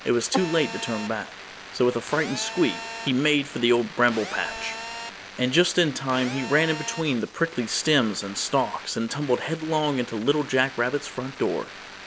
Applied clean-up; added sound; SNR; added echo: none; Telephone; 12 dB; none.